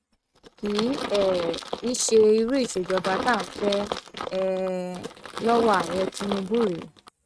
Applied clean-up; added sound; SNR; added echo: neural mask model RNNoise.